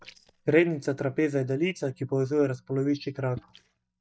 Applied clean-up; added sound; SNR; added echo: neural mask model DeepFilterNet 3.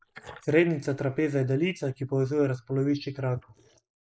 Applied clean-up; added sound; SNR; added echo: neural mask model Resemble Enhance denoiser.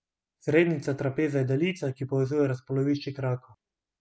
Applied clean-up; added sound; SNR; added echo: none; none; none; none.